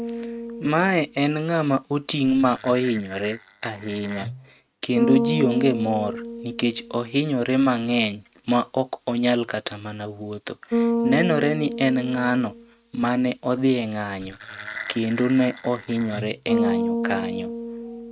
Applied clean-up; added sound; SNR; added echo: neural mask model RNNoise.